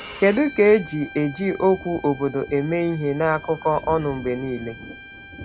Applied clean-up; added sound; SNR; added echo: none; Bowed string instrument + Thunder; 17 dB; none.